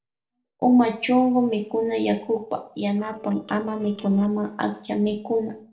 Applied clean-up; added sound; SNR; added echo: neural separator model SepFormer DNS4.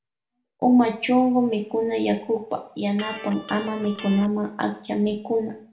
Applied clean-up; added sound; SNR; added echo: none; Electric guitar; 16 dB; reverberation time 0.4 s.